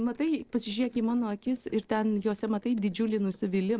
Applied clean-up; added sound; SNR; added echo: neural separator model SepFormer DNS4.